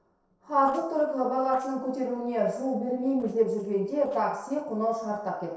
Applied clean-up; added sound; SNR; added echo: neural separator model SepFormer DNS4.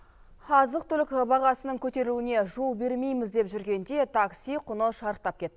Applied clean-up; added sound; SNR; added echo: none; none; none; none.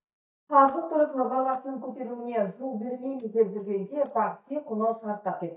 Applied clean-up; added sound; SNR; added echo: neural mask model DeepFilterNet 3.